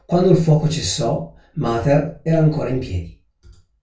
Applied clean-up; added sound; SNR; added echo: none; none; none; reverberation time 0.2 s.